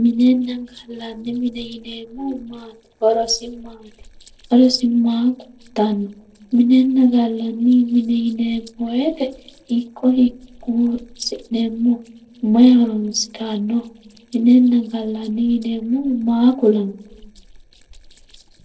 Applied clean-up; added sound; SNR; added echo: neural separator model SepFormer DNS4.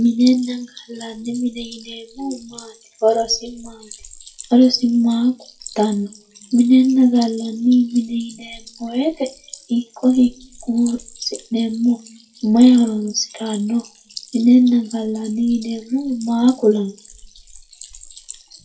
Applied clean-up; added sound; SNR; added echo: classical method WPE with log-MMSE.